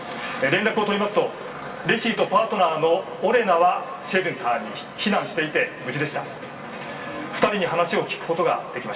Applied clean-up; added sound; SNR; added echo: none; none; none; reverberation time 2.1 s.